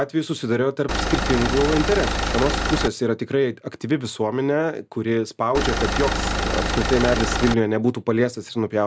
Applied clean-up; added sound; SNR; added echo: none; Engine; 0 dB; none.